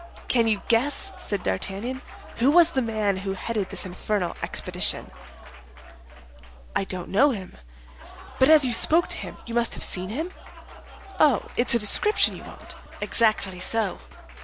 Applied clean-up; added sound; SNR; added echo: none; Applause; 19 dB; none.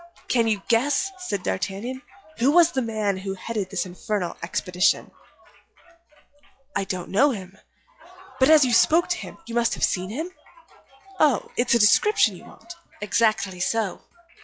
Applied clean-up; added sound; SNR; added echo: classical method log-MMSE.